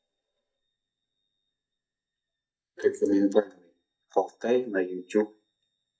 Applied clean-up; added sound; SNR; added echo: neural mask model DeepFilterNet 3.